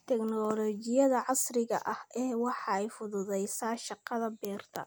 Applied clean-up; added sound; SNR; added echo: none; none; none; none.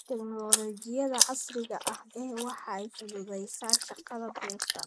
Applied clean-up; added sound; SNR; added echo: neural mask model Resemble Enhance denoiser.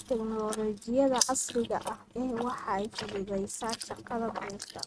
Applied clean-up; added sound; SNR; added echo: neural mask model RNNoise.